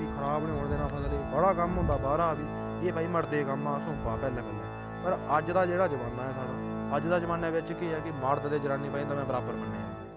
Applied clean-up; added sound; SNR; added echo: none; Organ; 6 dB; none.